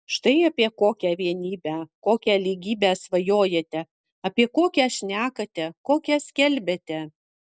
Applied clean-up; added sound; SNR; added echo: none; none; none; none.